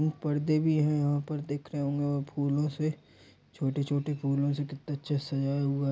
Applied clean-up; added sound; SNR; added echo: none; none; none; none.